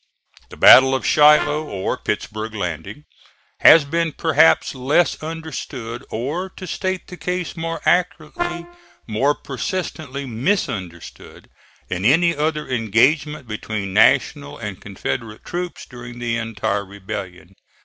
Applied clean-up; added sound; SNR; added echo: neural separator model SepFormer DNS4.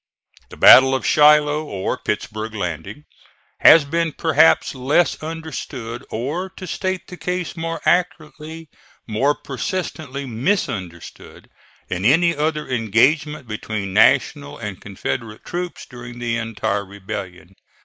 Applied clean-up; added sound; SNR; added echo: neural mask model Resemble Enhance denoiser.